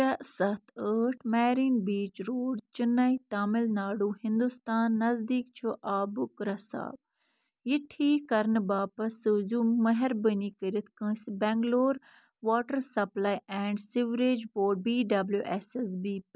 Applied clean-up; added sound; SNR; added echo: none; none; none; none.